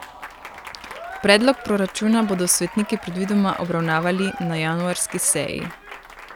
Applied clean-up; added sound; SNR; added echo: none; Applause / Crowd; 14 dB; none.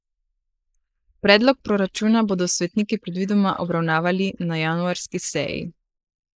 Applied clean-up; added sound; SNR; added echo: neural mask model Resemble Enhance denoiser.